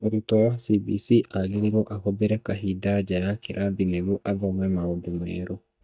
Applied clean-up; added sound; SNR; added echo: neural mask model DeepFilterNet 3.